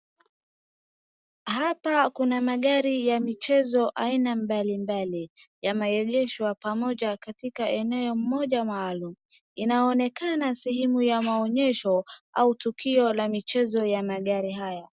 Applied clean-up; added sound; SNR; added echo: none; none; none; none.